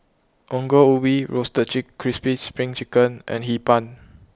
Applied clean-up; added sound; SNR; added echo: none; none; none; none.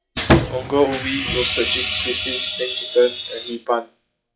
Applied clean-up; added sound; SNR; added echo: classical method WPE with log-MMSE.